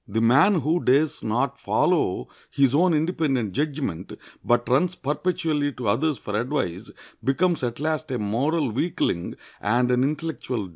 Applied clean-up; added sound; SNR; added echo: none; none; none; none.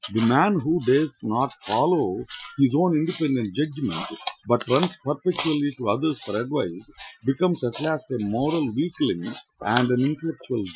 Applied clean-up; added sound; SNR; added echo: classical method Wiener filter.